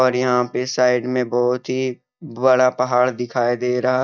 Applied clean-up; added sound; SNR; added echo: neural mask model DeepFilterNet 3.